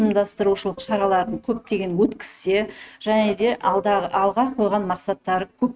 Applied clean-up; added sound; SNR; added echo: neural mask model RNNoise.